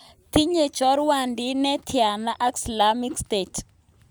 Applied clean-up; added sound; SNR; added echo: none; none; none; none.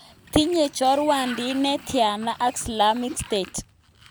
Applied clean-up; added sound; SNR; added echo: none; Sliding door; 19 dB; none.